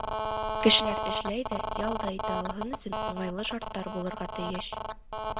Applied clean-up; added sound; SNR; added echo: none; Telephone; 1 dB; none.